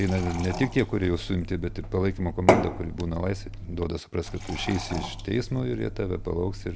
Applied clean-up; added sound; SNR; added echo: none; Fill (with liquid) / Glass / Water; 4 dB; none.